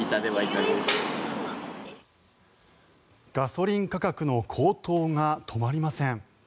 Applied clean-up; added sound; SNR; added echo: none; none; none; none.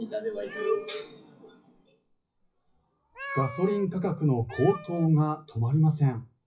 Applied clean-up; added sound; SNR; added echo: classical method WPE with log-MMSE.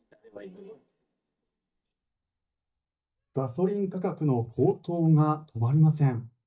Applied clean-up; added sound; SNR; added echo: neural mask model DeepFilterNet 3.